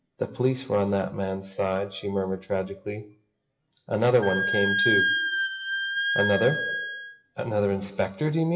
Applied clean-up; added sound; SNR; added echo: classical method WPE with log-MMSE.